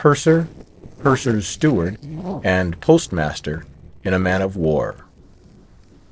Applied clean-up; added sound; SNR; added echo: neural separator model SepFormer DNS4.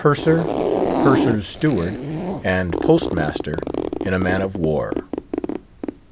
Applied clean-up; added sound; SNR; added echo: none; Zipper (clothing); 2 dB; none.